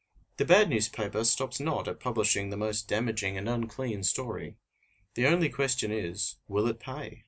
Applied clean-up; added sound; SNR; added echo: none; none; none; none.